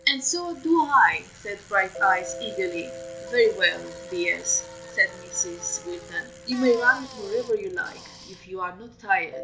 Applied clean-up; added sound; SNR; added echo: none; Bicycle + Mallet percussion; 15 dB; none.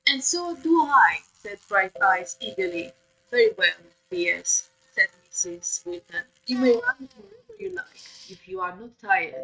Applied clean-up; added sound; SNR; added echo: neural mask model RNNoise.